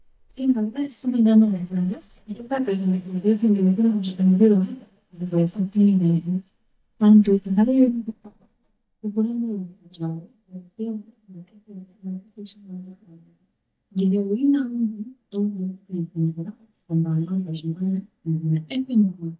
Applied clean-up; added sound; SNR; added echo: neural mask model DeepFilterNet 3.